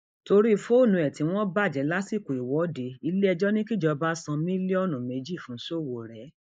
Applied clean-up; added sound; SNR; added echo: neural mask model Resemble Enhance denoiser.